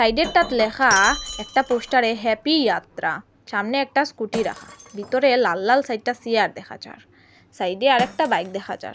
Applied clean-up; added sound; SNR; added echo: none; Shatter; 15 dB; none.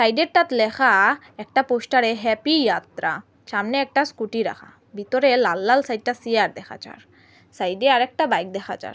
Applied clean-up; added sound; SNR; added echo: none; none; none; none.